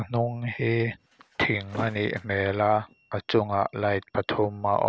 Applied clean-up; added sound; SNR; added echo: none; Thump, thud; 17 dB; none.